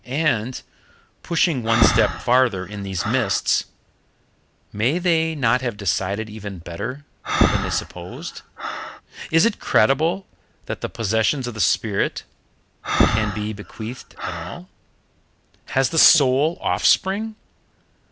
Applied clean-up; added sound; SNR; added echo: none; Breathing; 6 dB; none.